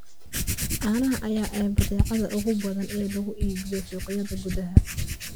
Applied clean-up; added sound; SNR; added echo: none; Writing; -1 dB; none.